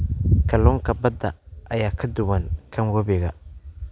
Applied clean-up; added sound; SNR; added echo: none; none; none; none.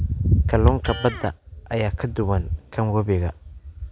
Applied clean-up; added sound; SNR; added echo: none; Electric guitar; 20 dB; none.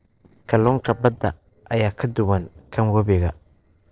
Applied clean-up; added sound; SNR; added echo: neural separator model SepFormer DNS4.